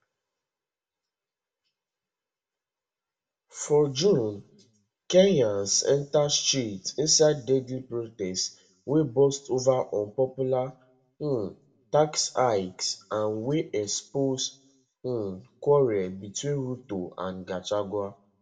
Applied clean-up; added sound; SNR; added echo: none; none; none; reverberation time 0.3 s.